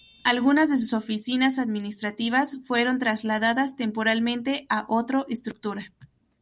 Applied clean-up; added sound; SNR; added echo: none; none; none; none.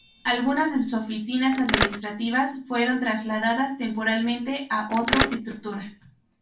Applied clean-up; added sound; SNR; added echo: none; Mechanisms; -1 dB; reverberation time 0.3 s.